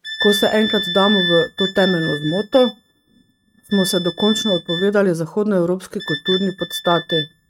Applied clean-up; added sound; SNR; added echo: neural mask model RNNoise.